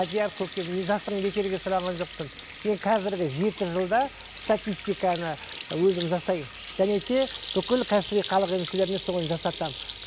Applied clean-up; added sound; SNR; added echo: none; Sink (filling or washing) / Hands; 8 dB; none.